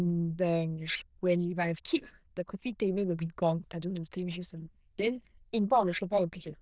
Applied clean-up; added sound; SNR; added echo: neural diffusion model UNIVERSE++.